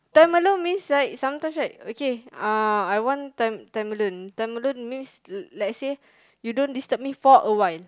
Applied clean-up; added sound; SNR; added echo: none; none; none; none.